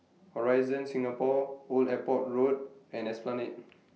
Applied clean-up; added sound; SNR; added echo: none; none; none; none.